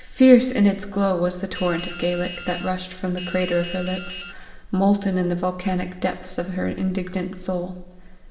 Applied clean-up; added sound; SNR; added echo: none; Drip; 14 dB; reverberation time 1.0 s.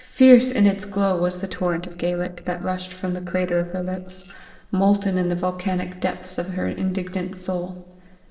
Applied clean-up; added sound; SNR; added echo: neural separator model SepFormer DNS4.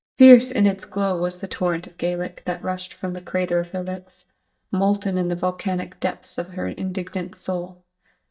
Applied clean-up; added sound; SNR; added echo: neural mask model DeepFilterNet 3.